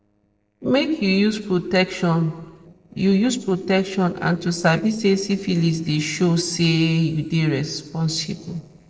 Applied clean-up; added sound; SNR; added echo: neural separator model SepFormer DNS4.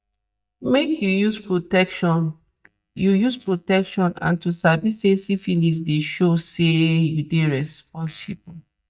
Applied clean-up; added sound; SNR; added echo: neural mask model DeepFilterNet 3.